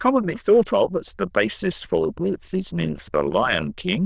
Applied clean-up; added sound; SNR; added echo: neural diffusion model UNIVERSE++.